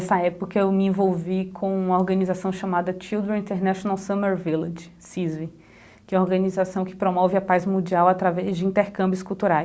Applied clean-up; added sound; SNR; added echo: none; none; none; none.